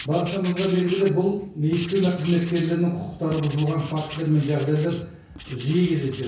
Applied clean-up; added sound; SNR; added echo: none; Writing; 16 dB; reverberation time 0.6 s.